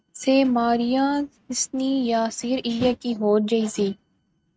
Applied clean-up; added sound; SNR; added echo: neural mask model RNNoise.